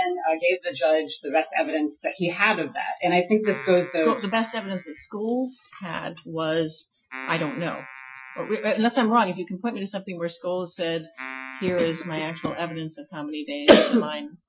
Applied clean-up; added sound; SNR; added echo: classical method Wiener filter.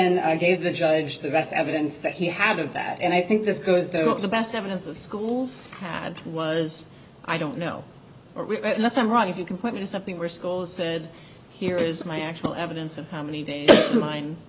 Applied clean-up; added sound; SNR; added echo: none; none; none; none.